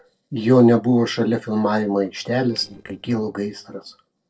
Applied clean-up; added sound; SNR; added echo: neural separator model SepFormer DNS4.